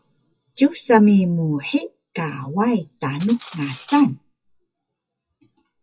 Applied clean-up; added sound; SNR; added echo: classical method WPE with log-MMSE.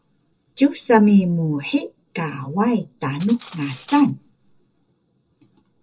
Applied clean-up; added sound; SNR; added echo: neural separator model SepFormer DNS4.